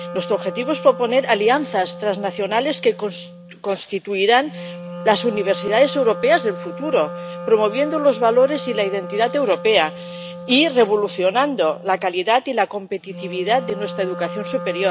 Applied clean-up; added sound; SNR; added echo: none; Wind instrument, woodwind instrument; 12 dB; none.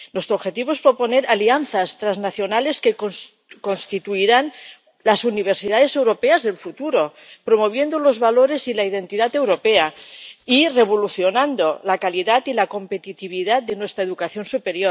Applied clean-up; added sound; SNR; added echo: none; none; none; none.